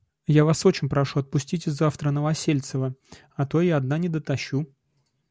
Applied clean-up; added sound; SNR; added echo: none; none; none; none.